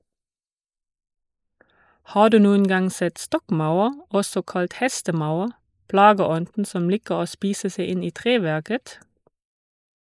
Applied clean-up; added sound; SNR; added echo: neural mask model Resemble Enhance denoiser.